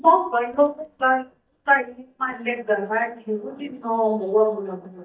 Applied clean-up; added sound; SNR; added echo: neural mask model DeepFilterNet 3.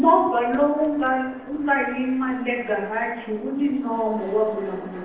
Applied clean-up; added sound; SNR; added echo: neural separator model SepFormer DNS4.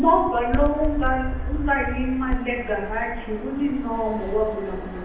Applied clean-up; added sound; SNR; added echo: none; Fixed-wing aircraft, airplane; 4 dB; reverberation time 0.9 s.